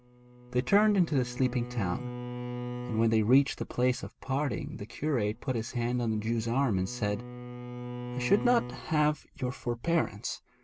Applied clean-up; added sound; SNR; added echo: none; Bowed string instrument; 12 dB; none.